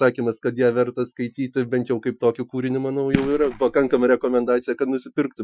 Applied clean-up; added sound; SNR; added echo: classical method Wiener filter.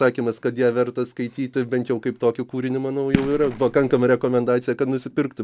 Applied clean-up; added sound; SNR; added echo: none; Fireworks; 7 dB; none.